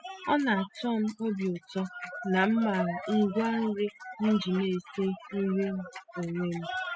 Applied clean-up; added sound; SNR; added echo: classical method spectral subtraction.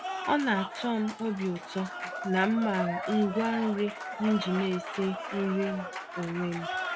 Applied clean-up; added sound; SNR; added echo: none; Applause / Cheering; 7 dB; none.